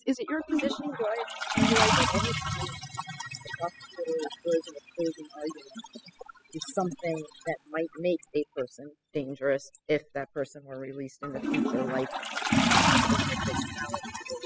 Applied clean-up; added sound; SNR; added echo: classical method spectral subtraction.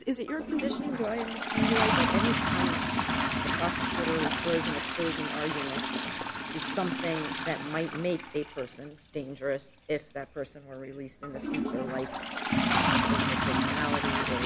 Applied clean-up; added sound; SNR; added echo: none; Toilet flush; -4 dB; none.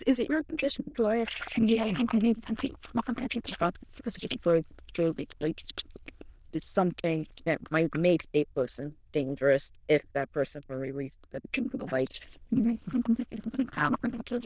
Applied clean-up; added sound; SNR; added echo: neural diffusion model UNIVERSE++.